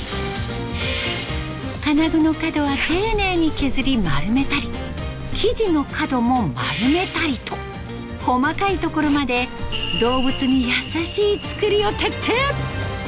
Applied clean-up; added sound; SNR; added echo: none; Zipper (clothing); 10 dB; none.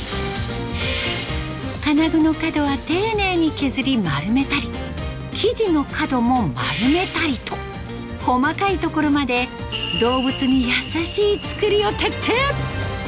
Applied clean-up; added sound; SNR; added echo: none; none; none; none.